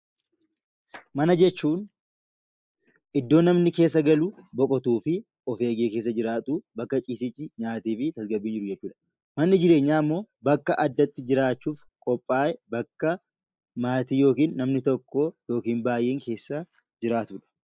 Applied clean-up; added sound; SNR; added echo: neural mask model Resemble Enhance denoiser.